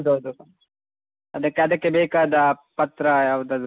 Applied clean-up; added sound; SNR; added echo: none; none; none; none.